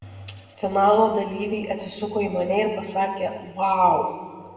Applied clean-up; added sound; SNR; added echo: none; none; none; reverberation time 1.9 s.